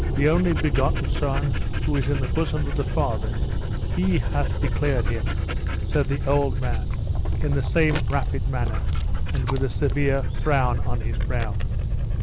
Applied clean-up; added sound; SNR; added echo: none; Dog; -3 dB; none.